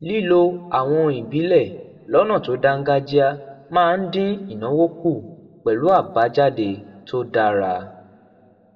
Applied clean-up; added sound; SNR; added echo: none; none; none; reverberation time 1.1 s.